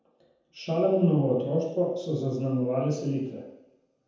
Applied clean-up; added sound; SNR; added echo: none; none; none; reverberation time 0.9 s.